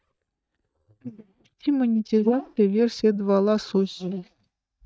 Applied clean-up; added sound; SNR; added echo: neural mask model DeepFilterNet 3.